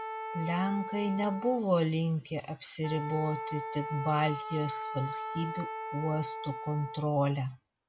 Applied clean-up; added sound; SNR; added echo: none; Wind instrument, woodwind instrument; 9 dB; none.